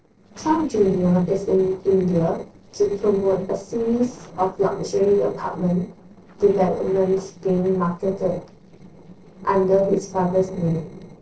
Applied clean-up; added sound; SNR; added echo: neural separator model SepFormer DNS4.